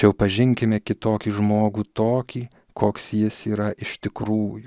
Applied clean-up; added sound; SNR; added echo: none; none; none; none.